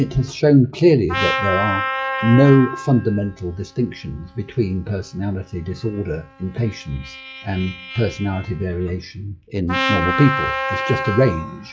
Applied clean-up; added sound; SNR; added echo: classical method log-MMSE.